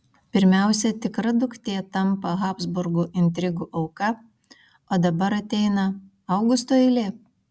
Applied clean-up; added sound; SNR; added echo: none; none; none; none.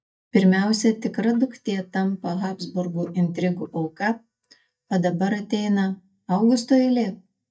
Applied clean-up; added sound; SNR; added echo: neural mask model DeepFilterNet 3.